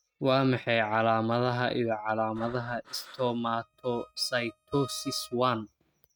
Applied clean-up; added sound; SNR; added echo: neural mask model RNNoise.